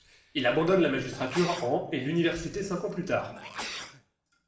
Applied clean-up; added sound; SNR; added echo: none; Sneeze; 15 dB; reverberation time 0.8 s.